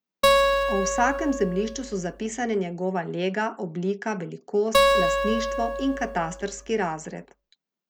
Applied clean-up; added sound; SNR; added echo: none; Acoustic guitar; -2 dB; none.